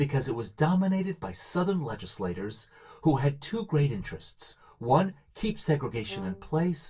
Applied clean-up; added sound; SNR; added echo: none; Brass instrument; 16 dB; reverberation time 0.1 s.